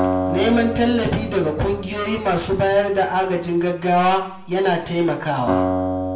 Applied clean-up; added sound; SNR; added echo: none; Acoustic guitar; 6 dB; reverberation time 0.7 s.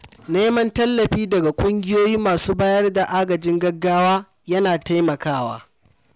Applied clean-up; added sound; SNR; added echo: none; none; none; none.